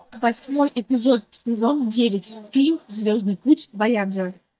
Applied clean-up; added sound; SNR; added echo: neural mask model DeepFilterNet 3.